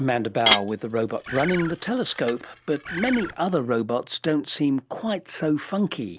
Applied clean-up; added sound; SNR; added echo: none; Bird + Dishes, pots, and pans / Glass; 4 dB; none.